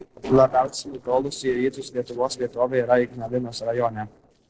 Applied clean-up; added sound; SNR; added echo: neural separator model SepFormer DNS4.